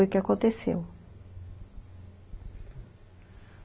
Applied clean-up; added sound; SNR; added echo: none; none; none; none.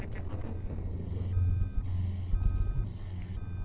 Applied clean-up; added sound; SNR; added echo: neural separator model SepFormer DNS4.